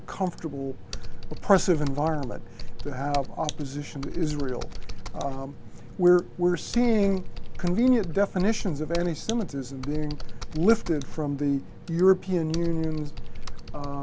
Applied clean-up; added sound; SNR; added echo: none; Computer keyboard; 3 dB; none.